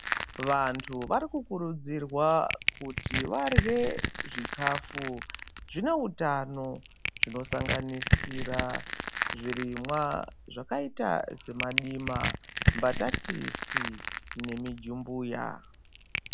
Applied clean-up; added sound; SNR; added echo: none; Crushing; 0 dB; none.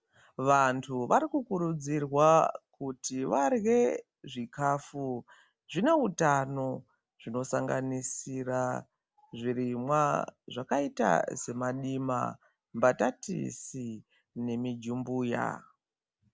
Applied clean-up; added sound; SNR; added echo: none; none; none; none.